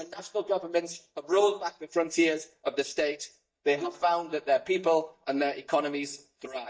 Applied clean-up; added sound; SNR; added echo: neural mask model DeepFilterNet 3.